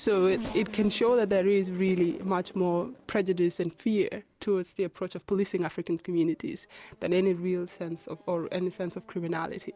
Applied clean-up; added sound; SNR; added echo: none; Race car, auto racing / Accelerating, revving, vroom; 19 dB; none.